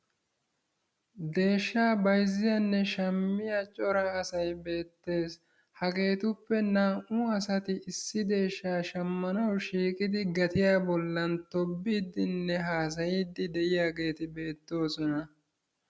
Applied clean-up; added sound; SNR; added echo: none; none; none; none.